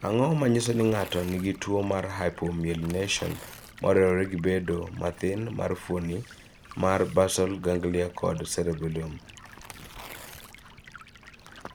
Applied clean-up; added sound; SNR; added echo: none; Stream + Tearing; 19 dB; none.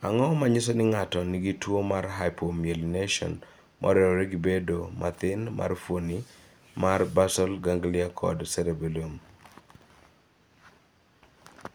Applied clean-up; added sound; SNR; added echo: none; none; none; none.